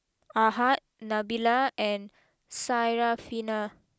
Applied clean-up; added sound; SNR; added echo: none; none; none; none.